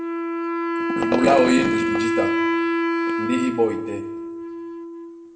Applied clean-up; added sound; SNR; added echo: none; Wind instrument, woodwind instrument; -1 dB; reverberation time 0.8 s.